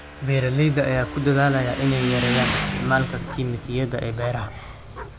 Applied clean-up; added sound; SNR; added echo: none; Motorcycle / Engine; 6 dB; none.